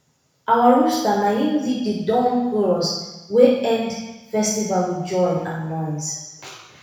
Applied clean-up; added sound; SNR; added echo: none; none; none; reverberation time 1.0 s.